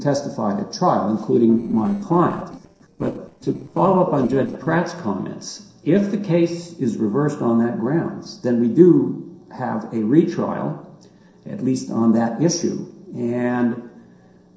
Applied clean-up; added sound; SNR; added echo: neural separator model SepFormer DNS4.